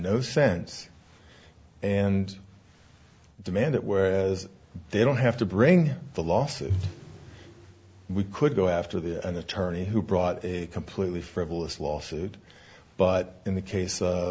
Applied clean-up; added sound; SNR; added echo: none; none; none; none.